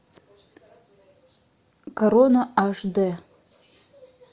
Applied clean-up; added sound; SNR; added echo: none; none; none; none.